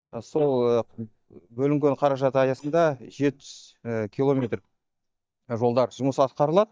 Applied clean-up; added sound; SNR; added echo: neural mask model DeepFilterNet 3.